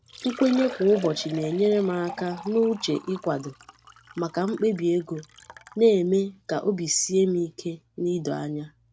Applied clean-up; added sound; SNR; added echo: none; Liquid; 17 dB; none.